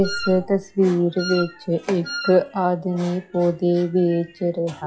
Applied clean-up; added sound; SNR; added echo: classical method log-MMSE.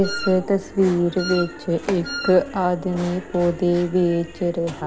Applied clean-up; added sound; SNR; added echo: none; Wind instrument, woodwind instrument; 11 dB; none.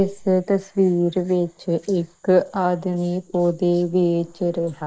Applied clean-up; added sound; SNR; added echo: neural mask model Resemble Enhance denoiser.